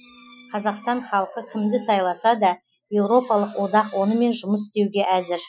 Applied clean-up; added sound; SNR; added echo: classical method Wiener filter.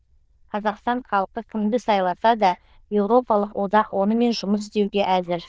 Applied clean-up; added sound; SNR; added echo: neural diffusion model UNIVERSE++.